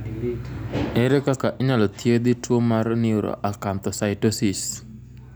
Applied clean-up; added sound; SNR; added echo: none; none; none; none.